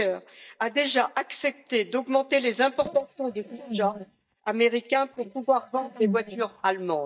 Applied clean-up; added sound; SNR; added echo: neural mask model DeepFilterNet 3.